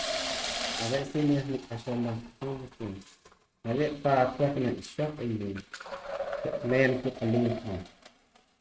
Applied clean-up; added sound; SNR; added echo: neural mask model RNNoise.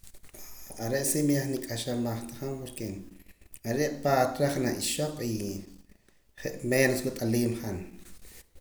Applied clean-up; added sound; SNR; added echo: none; none; none; none.